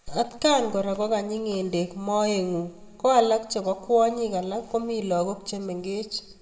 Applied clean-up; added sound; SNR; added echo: none; none; none; reverberation time 1.0 s.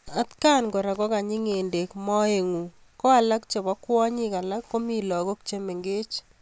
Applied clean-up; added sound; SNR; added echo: none; none; none; none.